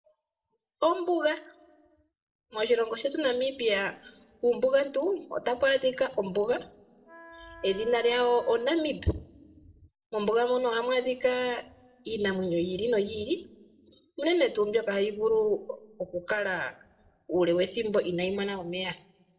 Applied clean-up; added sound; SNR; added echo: neural separator model SepFormer DNS4.